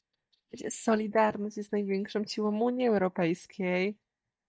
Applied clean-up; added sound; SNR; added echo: neural mask model DeepFilterNet 3.